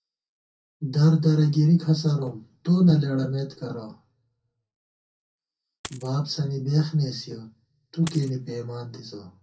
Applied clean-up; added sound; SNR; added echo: none; Coin (dropping); 17 dB; reverberation time 0.3 s.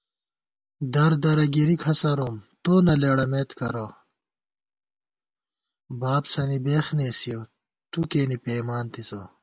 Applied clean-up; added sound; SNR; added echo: none; none; none; none.